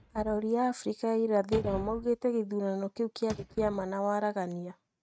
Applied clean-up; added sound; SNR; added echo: neural mask model RNNoise.